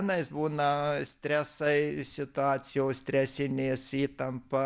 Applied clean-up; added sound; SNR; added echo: none; none; none; none.